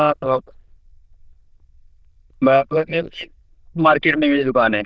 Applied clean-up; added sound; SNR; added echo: neural diffusion model UNIVERSE++.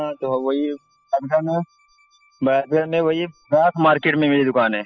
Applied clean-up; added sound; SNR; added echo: classical method spectral subtraction.